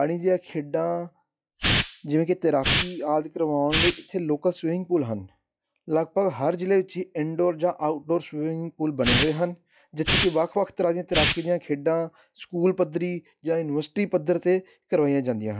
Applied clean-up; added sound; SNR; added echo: classical method log-MMSE.